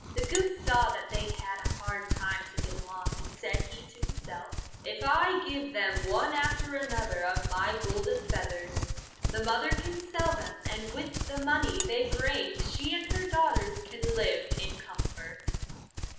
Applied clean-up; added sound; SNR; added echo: none; Livestock, farm animals, working animals; 2 dB; reverberation time 0.9 s.